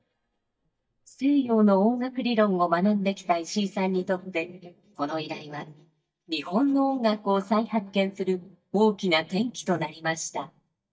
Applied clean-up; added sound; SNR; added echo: neural mask model DeepFilterNet 3.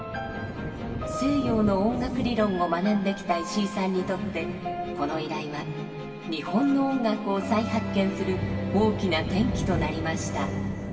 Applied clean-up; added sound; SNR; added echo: none; Thunder; 10 dB; reverberation time 2.5 s.